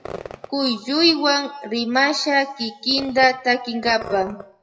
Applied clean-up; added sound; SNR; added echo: classical method WPE with log-MMSE.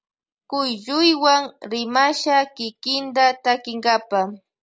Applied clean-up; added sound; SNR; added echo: none; none; none; none.